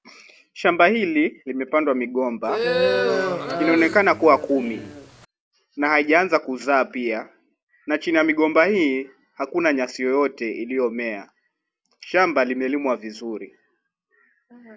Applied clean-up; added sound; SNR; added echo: none; Crowd; 2 dB; none.